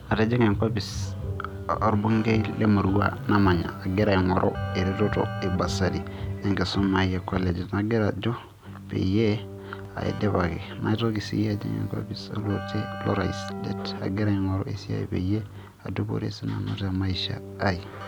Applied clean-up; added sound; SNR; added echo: none; Keyboard (musical); 12 dB; none.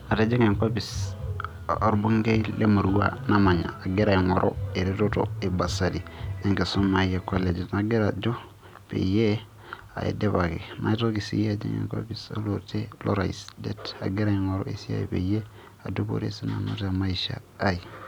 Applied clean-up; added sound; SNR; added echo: none; none; none; none.